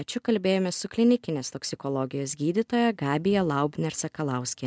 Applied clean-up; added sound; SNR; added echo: none; none; none; none.